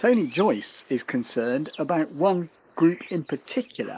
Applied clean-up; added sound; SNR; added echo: neural mask model Resemble Enhance denoiser.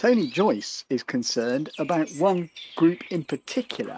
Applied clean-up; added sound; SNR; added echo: neural mask model RNNoise.